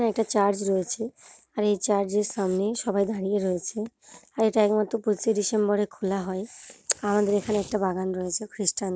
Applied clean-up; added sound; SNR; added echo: none; none; none; none.